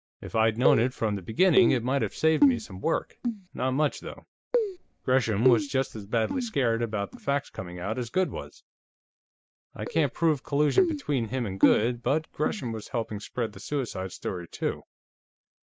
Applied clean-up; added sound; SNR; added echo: neural mask model DeepFilterNet 3.